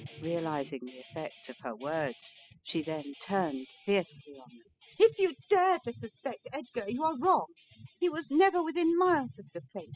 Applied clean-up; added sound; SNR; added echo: classical method spectral subtraction.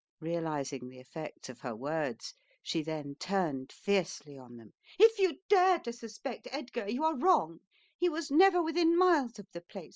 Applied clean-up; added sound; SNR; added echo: none; none; none; none.